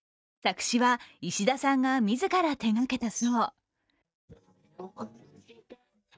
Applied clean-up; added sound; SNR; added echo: neural mask model DeepFilterNet 3.